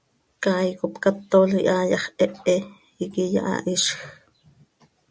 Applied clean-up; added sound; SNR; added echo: none; none; none; none.